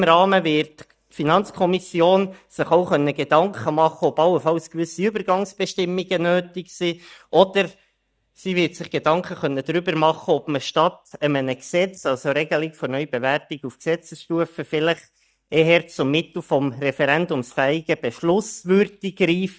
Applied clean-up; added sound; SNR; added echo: neural mask model DeepFilterNet 3.